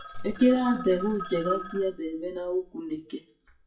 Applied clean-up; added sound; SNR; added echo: classical method WPE with log-MMSE.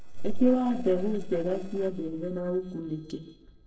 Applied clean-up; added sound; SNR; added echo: neural separator model SepFormer DNS4.